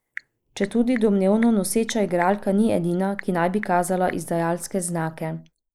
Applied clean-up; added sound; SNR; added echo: neural mask model Resemble Enhance denoiser.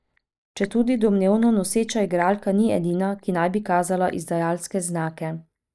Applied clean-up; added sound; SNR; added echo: neural mask model DeepFilterNet 3.